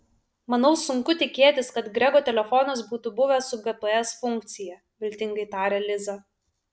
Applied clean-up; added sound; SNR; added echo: none; none; none; none.